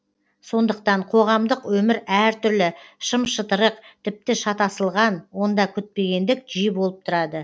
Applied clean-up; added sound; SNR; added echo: none; none; none; none.